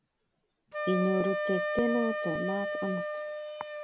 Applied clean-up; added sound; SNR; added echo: none; Wind instrument, woodwind instrument; 1 dB; none.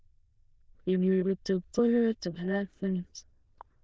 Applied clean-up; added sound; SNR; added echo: neural diffusion model UNIVERSE++.